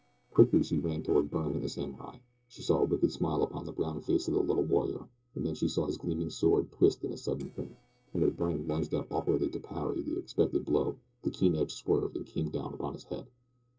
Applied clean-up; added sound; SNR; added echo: neural separator model SepFormer DNS4.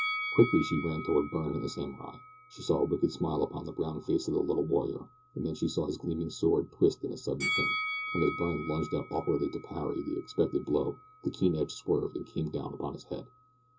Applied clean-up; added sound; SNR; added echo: none; Bell; 10 dB; reverberation time 0.2 s.